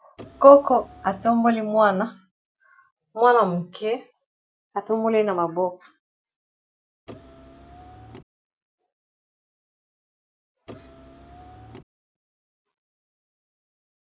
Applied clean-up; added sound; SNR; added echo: none; Car; 20 dB; none.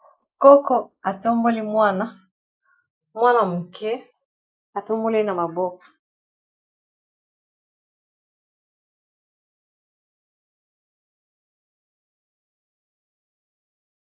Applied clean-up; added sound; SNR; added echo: neural mask model Resemble Enhance denoiser.